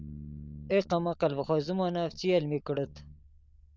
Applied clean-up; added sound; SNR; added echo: neural diffusion model UNIVERSE++.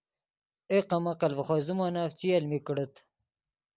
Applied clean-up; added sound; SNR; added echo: none; none; none; none.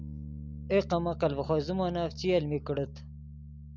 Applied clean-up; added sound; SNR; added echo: none; Bass guitar; 11 dB; none.